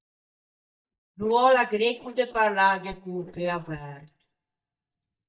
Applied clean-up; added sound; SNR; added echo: neural mask model DeepFilterNet 3.